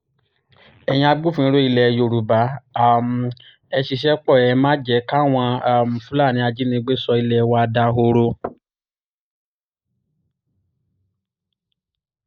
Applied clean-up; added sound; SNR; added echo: neural mask model Resemble Enhance denoiser.